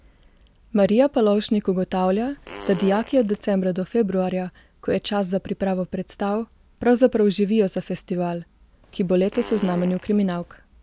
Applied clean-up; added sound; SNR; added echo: none; Fart; 16 dB; none.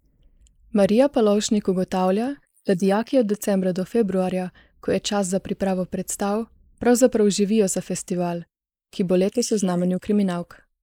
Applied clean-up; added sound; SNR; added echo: neural mask model Resemble Enhance denoiser.